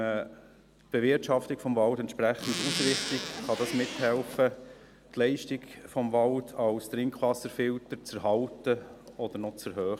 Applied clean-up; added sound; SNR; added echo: none; Zipper (clothing); 5 dB; none.